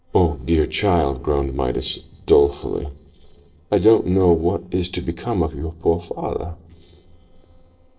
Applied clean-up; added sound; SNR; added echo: neural separator model SepFormer DNS4.